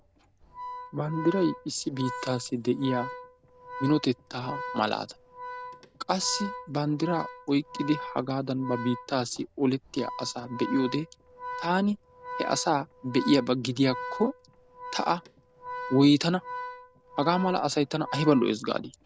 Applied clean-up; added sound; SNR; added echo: none; Organ; 12 dB; none.